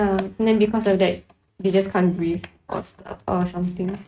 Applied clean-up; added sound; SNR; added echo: neural mask model RNNoise.